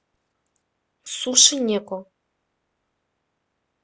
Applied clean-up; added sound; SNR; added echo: none; none; none; none.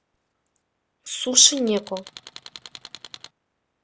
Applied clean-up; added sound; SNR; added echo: none; Tools; 17 dB; none.